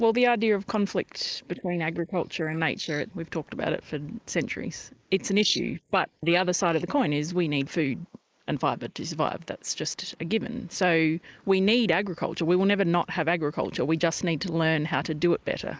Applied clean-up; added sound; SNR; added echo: neural mask model Resemble Enhance denoiser.